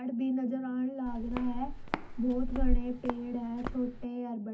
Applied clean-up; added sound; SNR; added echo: none; Walk, footsteps; -1 dB; reverberation time 0.3 s.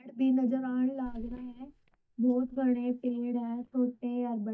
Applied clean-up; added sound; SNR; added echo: neural mask model DeepFilterNet 3.